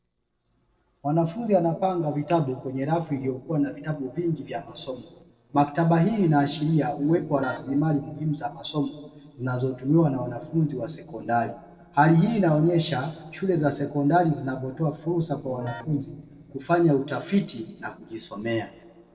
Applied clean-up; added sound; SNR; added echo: neural separator model SepFormer DNS4.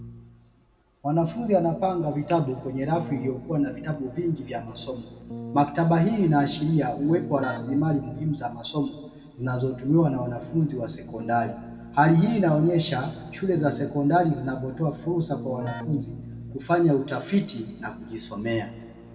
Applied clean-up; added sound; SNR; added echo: none; Keyboard (musical); 15 dB; reverberation time 1.5 s.